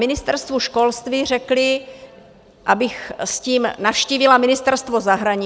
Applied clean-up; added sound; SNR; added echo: none; none; none; none.